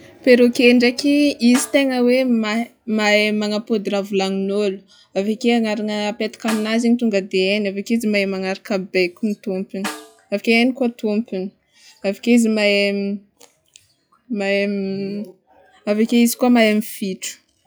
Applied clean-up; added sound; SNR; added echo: classical method log-MMSE.